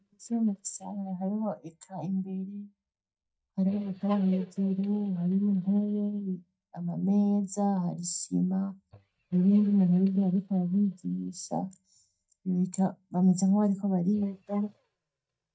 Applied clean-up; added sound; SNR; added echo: neural mask model DeepFilterNet 3.